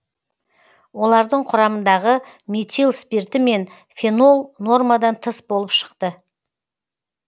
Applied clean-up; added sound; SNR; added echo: none; none; none; none.